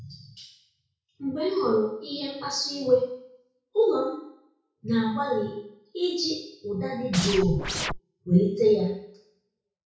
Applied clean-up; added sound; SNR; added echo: none; Scratching (performance technique); 3 dB; reverberation time 0.6 s.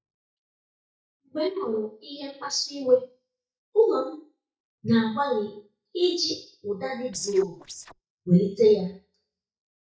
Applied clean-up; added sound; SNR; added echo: neural mask model DeepFilterNet 3.